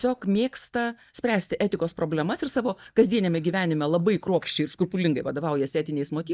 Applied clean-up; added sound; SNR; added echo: neural mask model DeepFilterNet 3.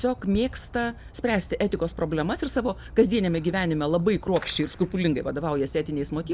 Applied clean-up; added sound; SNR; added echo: none; Fireworks; 15 dB; none.